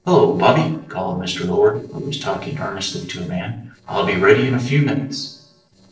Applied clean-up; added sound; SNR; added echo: neural separator model SepFormer DNS4.